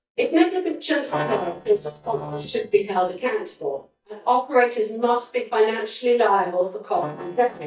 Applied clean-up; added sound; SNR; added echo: neural mask model DeepFilterNet 3.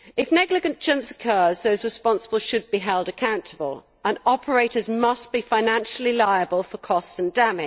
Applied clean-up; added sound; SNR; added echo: none; none; none; none.